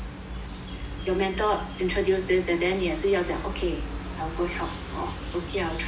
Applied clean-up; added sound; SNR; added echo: none; none; none; none.